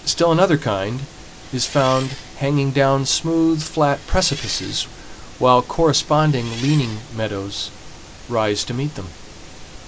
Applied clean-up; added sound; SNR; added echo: none; Engine; 16 dB; none.